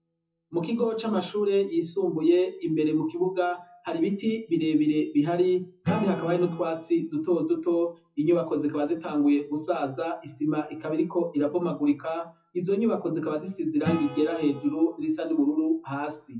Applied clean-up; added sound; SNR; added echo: classical method WPE with log-MMSE.